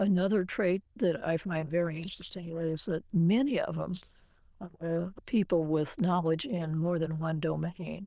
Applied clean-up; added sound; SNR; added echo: neural diffusion model UNIVERSE++.